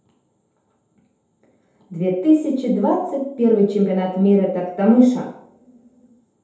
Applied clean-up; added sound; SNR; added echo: none; none; none; reverberation time 0.8 s.